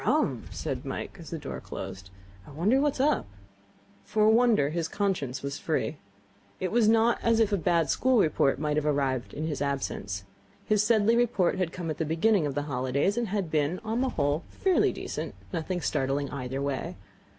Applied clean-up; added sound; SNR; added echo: none; Idling / Engine starting / Car; 19 dB; none.